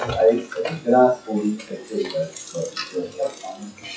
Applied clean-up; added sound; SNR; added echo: classical method WPE with log-MMSE.